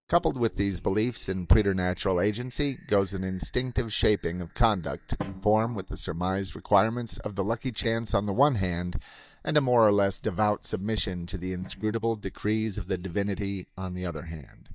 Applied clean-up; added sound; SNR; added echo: neural mask model DeepFilterNet 3.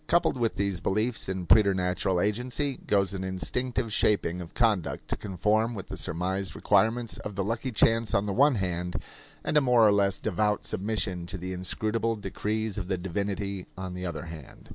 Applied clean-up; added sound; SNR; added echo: none; none; none; none.